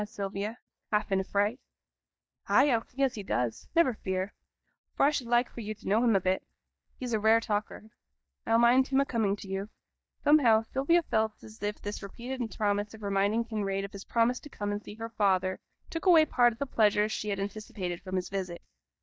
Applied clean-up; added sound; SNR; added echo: neural mask model DeepFilterNet 3.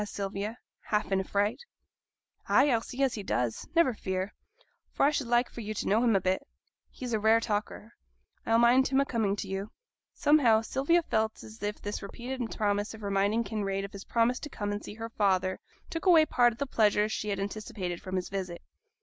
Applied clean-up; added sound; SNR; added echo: none; none; none; none.